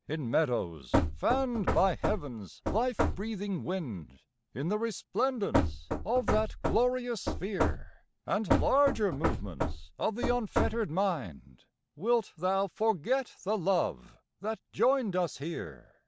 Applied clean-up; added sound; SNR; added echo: none; Knock / Wood; 1 dB; none.